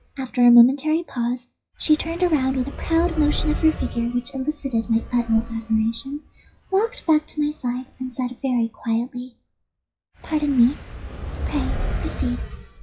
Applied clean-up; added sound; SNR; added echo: classical method WPE with log-MMSE.